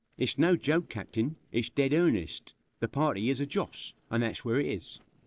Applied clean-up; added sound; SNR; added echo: neural separator model SepFormer DNS4.